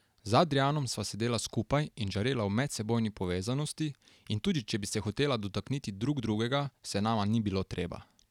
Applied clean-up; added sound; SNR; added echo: none; none; none; none.